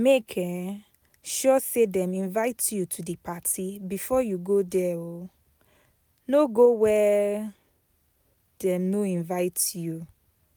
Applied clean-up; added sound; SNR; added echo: none; none; none; none.